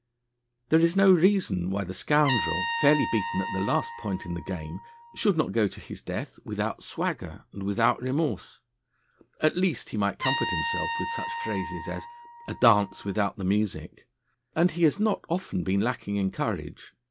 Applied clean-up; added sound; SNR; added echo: none; Trumpet; 10 dB; none.